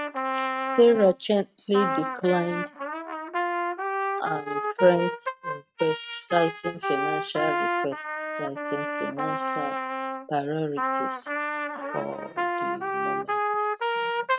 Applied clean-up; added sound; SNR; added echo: neural mask model RNNoise.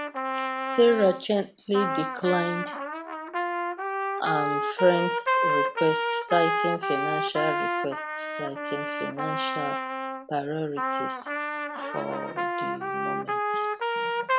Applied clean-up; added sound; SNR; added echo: none; Trumpet; 2 dB; none.